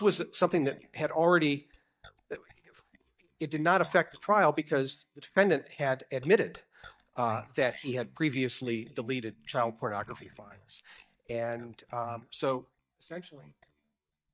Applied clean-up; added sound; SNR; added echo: neural mask model DeepFilterNet 3.